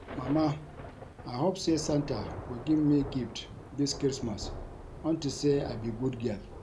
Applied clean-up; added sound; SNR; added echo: none; Thunder / Rain; 12 dB; none.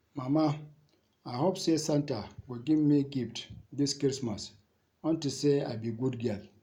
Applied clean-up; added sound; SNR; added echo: none; none; none; none.